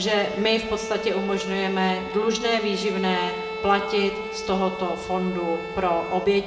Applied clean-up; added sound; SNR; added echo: none; Bowed string instrument; 8 dB; reverberation time 1.4 s.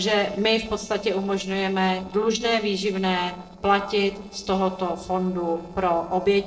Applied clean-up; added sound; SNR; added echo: neural separator model SepFormer DNS4.